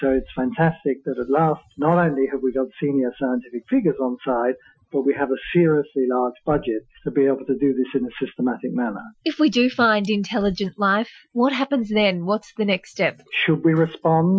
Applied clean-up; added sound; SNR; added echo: classical method Wiener filter.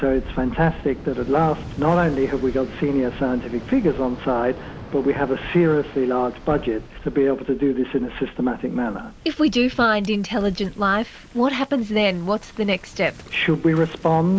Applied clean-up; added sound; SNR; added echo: none; Waves, surf; 15 dB; none.